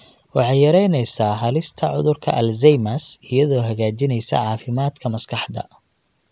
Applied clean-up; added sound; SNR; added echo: none; none; none; none.